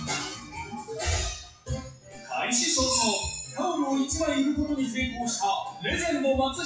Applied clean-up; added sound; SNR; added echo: classical method WPE with log-MMSE.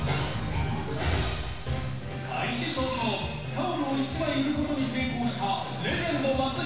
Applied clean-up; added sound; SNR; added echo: none; Breathing; 15 dB; reverberation time 1.1 s.